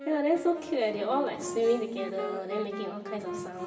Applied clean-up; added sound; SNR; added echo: none; Wind instrument, woodwind instrument; 10 dB; reverberation time 2.9 s.